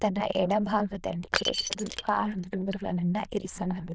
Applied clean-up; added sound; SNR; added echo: neural diffusion model UNIVERSE++.